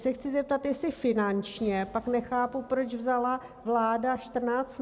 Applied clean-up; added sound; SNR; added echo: none; none; none; none.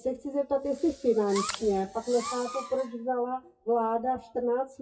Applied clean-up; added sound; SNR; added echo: classical method WPE with log-MMSE.